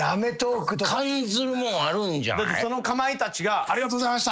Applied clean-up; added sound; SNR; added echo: neural mask model Resemble Enhance denoiser.